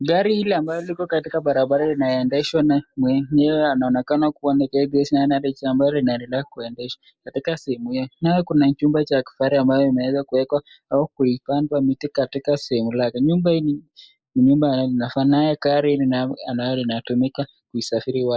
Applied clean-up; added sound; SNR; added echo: neural mask model Resemble Enhance denoiser.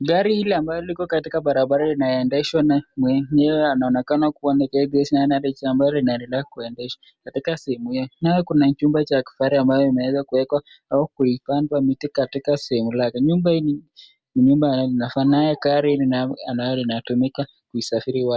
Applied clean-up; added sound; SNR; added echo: none; none; none; none.